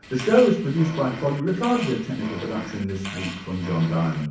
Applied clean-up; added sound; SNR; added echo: none; Fart; 13 dB; reverberation time 0.6 s.